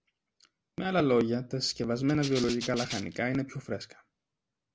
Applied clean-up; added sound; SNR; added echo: none; Rattle (instrument); 10 dB; none.